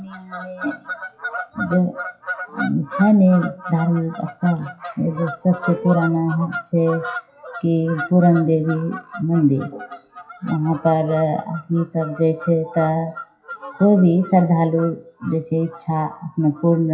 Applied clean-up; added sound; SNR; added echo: classical method WPE with log-MMSE.